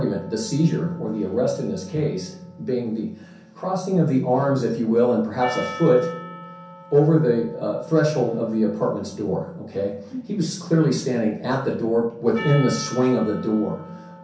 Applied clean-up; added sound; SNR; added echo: none; Percussion; 19 dB; reverberation time 0.6 s.